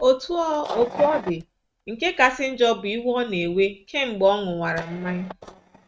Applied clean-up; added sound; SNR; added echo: neural mask model RNNoise.